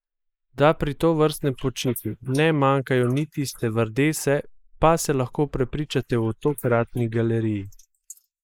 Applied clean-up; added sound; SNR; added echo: neural mask model Resemble Enhance denoiser.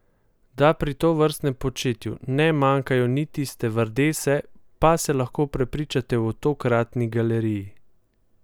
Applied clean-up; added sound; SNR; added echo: none; none; none; none.